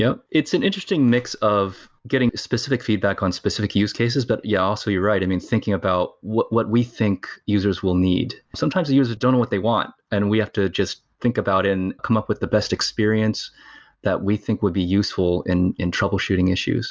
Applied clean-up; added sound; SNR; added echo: none; none; none; none.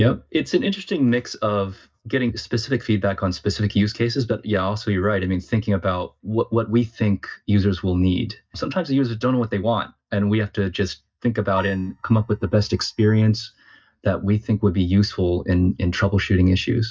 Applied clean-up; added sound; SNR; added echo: neural mask model DeepFilterNet 3.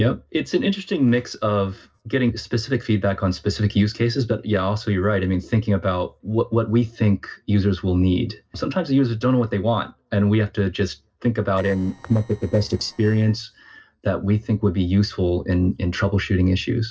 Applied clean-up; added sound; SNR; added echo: neural separator model SepFormer DNS4.